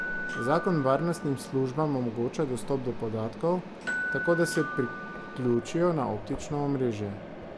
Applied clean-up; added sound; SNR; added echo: none; Door / Bell + Mechanisms; 8 dB; none.